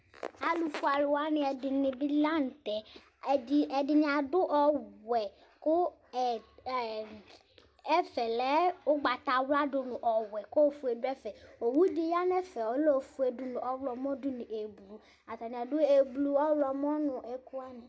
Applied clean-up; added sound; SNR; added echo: none; none; none; none.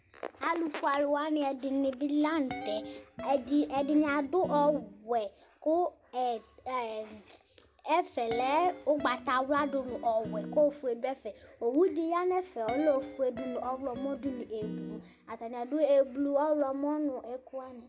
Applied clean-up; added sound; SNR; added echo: none; Guitar; 13 dB; none.